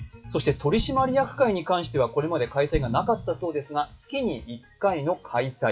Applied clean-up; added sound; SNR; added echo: classical method WPE with log-MMSE.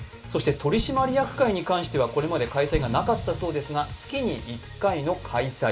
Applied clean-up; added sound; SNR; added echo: none; Explosion; 11 dB; reverberation time 0.5 s.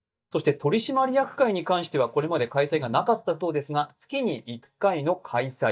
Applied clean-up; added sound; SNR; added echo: neural mask model DeepFilterNet 3.